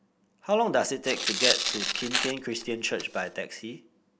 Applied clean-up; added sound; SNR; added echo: none; Tearing; 1 dB; none.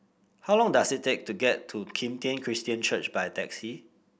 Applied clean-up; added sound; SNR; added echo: none; none; none; none.